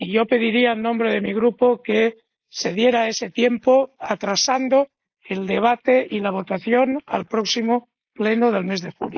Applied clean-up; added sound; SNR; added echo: neural mask model Resemble Enhance denoiser.